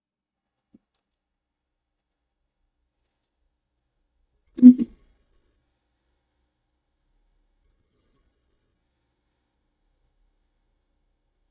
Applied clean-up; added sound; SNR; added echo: neural mask model DeepFilterNet 3.